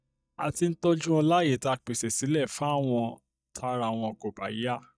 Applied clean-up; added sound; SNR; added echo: neural mask model DeepFilterNet 3.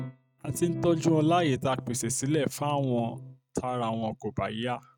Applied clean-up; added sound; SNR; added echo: neural mask model RNNoise.